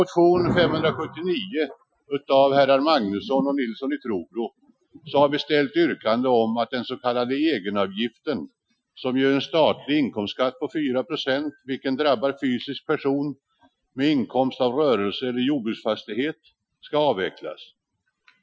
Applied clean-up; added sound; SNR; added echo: classical method Wiener filter.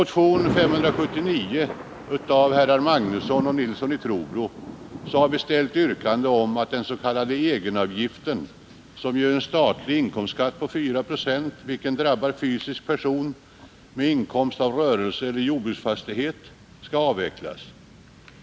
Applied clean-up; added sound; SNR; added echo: none; Thunder; 13 dB; none.